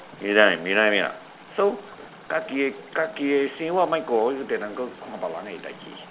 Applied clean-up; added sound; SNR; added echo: none; Chatter / Stream; 20 dB; none.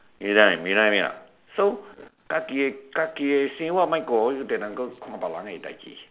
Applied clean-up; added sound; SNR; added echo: none; none; none; none.